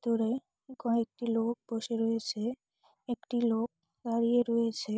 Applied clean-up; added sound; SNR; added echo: neural mask model Resemble Enhance denoiser.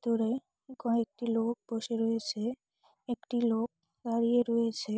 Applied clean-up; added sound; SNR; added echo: none; none; none; none.